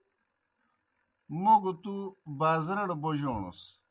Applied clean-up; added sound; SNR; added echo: none; none; none; none.